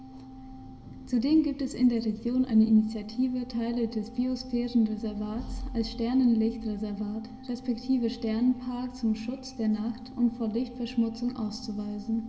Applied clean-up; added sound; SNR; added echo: none; Organ; 18 dB; reverberation time 2.4 s.